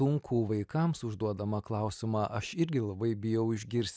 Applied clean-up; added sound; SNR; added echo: none; none; none; none.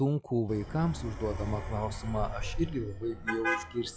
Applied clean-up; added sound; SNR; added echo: classical method log-MMSE.